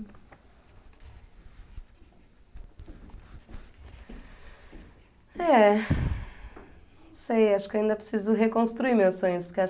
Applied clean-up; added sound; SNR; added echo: none; none; none; none.